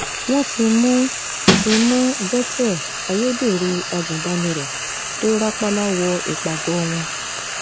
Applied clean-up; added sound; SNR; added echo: none; Frying (food) + Shatter; 3 dB; none.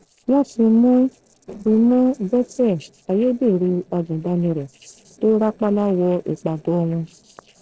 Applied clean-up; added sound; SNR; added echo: neural separator model SepFormer DNS4.